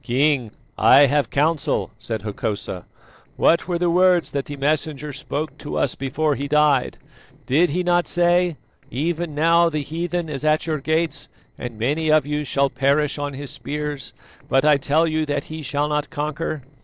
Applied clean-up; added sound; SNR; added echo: neural separator model SepFormer DNS4.